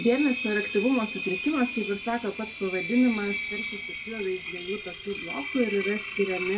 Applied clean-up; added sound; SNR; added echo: none; Engine; 7 dB; reverberation time 1.0 s.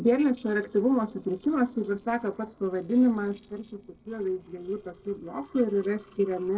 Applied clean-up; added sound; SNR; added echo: neural separator model SepFormer DNS4.